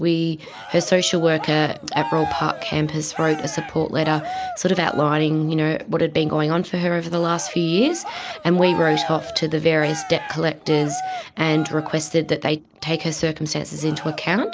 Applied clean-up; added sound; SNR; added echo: none; Cheering; 12 dB; none.